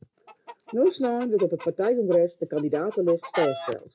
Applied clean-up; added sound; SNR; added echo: none; Chicken, rooster; 14 dB; none.